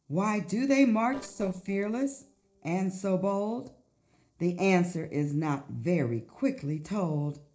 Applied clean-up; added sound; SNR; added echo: neural separator model SepFormer DNS4.